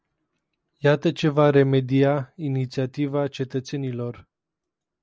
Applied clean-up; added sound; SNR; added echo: none; none; none; none.